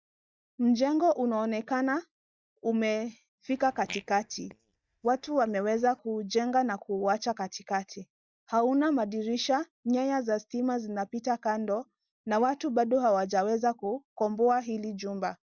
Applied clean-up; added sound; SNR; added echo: neural mask model DeepFilterNet 3.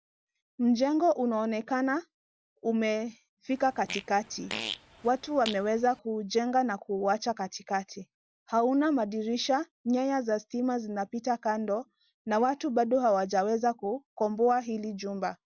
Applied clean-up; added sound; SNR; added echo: none; Fart; 12 dB; none.